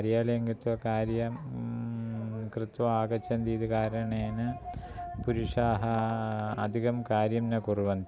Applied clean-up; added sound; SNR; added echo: none; none; none; none.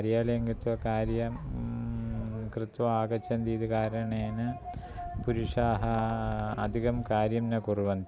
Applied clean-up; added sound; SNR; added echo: none; Wind; 11 dB; none.